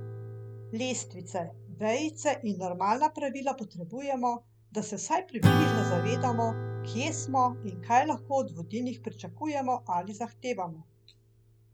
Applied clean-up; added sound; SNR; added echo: none; Acoustic guitar / Strum; 3 dB; none.